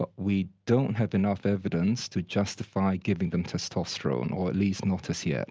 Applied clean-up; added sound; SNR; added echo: none; none; none; none.